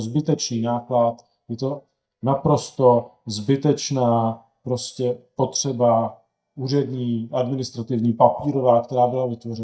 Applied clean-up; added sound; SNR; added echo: neural mask model DeepFilterNet 3.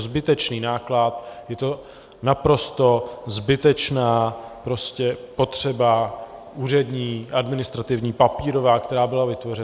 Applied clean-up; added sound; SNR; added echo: none; none; none; none.